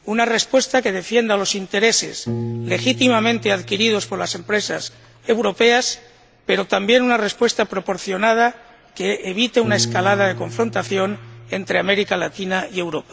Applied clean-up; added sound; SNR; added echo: none; Piano; 14 dB; none.